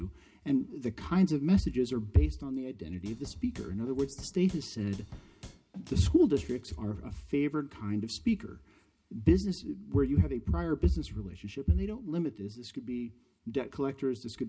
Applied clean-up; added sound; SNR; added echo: none; Drum / Drum kit; 18 dB; reverberation time 0.3 s.